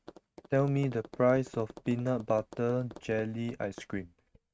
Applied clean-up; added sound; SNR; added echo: neural mask model RNNoise.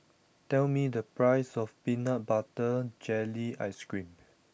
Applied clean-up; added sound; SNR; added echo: none; none; none; none.